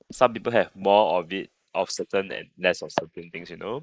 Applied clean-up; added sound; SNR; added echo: neural mask model Resemble Enhance denoiser.